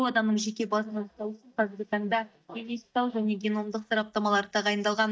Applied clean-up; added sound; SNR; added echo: neural mask model DeepFilterNet 3.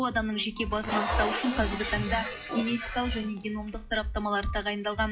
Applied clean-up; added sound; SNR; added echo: classical method WPE with log-MMSE.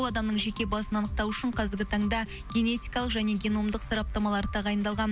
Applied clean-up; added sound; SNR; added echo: none; none; none; none.